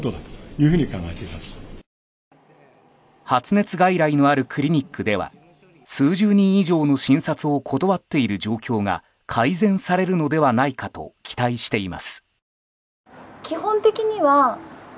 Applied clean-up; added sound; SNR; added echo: none; none; none; none.